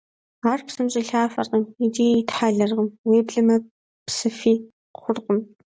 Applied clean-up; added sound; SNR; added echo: none; none; none; none.